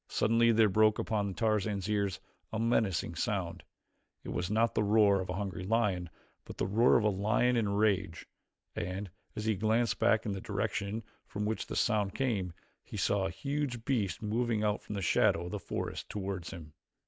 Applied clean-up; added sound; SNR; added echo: none; none; none; none.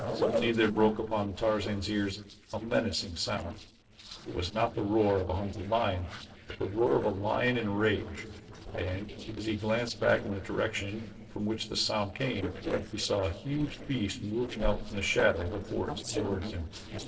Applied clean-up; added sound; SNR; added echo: neural separator model SepFormer DNS4.